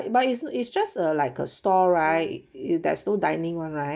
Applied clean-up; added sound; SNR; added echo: neural mask model DeepFilterNet 3.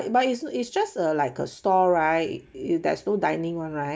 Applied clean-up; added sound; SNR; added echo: none; none; none; none.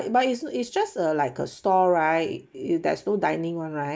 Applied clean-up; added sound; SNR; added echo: neural mask model Resemble Enhance denoiser.